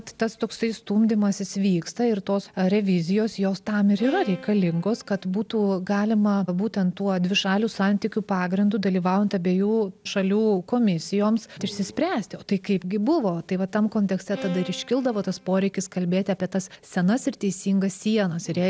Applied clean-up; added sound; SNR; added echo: none; Bowed string instrument; 16 dB; none.